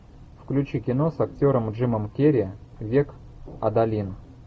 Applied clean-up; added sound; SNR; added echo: none; none; none; none.